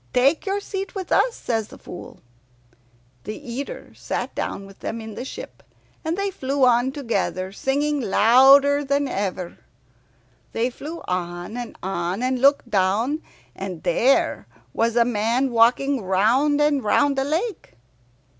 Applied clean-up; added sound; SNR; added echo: none; none; none; none.